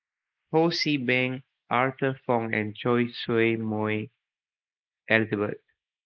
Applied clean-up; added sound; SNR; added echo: neural mask model Resemble Enhance denoiser.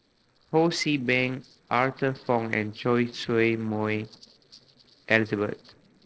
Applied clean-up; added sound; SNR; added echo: neural separator model SepFormer DNS4.